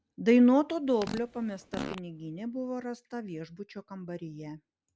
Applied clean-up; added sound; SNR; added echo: none; Fart; 13 dB; none.